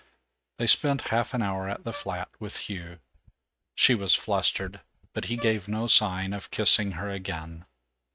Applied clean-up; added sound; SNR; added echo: neural mask model RNNoise.